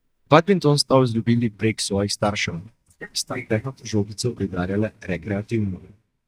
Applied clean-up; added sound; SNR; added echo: neural mask model DeepFilterNet 3.